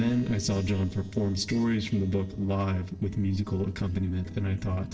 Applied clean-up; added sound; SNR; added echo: neural separator model SepFormer DNS4.